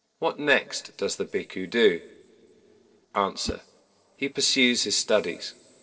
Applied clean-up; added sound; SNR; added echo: neural separator model SepFormer DNS4.